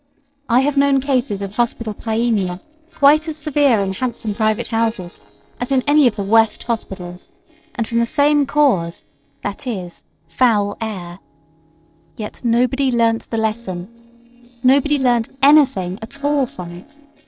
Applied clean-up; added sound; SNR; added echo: neural separator model SepFormer DNS4.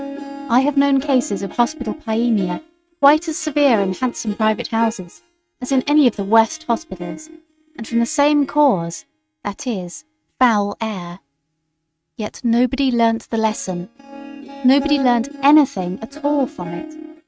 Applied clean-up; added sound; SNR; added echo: neural mask model RNNoise.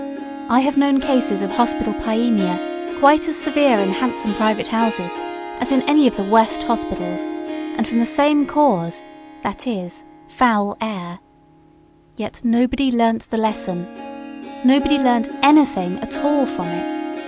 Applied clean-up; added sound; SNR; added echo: none; Harp; 9 dB; none.